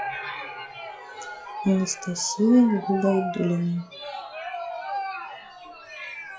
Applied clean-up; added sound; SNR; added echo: classical method log-MMSE.